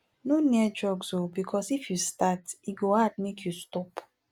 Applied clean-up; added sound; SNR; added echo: none; none; none; none.